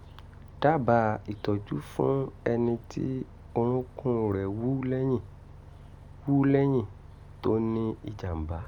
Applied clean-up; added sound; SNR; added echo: none; Bus; 19 dB; none.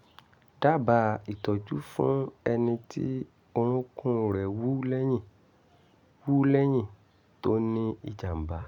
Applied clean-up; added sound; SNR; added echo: none; none; none; none.